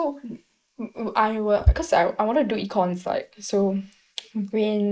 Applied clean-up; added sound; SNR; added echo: neural mask model Resemble Enhance denoiser.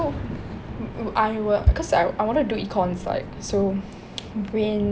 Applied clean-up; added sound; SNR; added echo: none; Thunder; 13 dB; none.